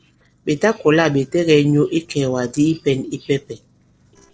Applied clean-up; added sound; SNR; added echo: neural separator model SepFormer DNS4.